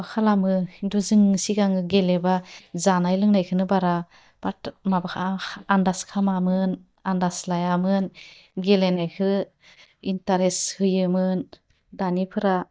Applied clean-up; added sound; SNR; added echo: neural mask model DeepFilterNet 3.